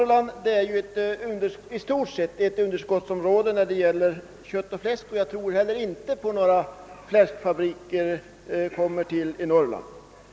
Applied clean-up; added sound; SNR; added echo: none; none; none; none.